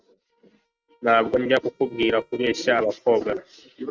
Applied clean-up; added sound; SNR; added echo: neural mask model RNNoise.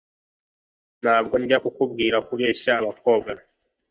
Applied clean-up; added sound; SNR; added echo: neural mask model DeepFilterNet 3.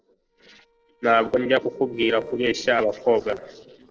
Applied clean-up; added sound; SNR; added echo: neural separator model SepFormer DNS4.